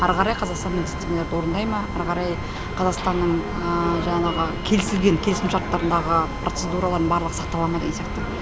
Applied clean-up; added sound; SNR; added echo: none; Drill; 17 dB; none.